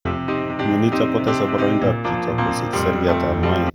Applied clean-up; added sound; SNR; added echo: none; Piano; -2 dB; none.